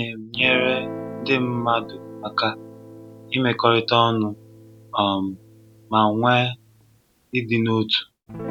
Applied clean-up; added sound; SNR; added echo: none; Guitar; 14 dB; none.